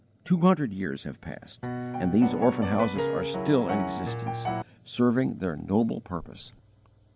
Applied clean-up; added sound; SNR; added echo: none; Piano; 4 dB; none.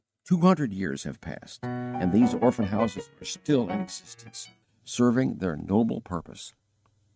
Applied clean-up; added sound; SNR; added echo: neural mask model RNNoise.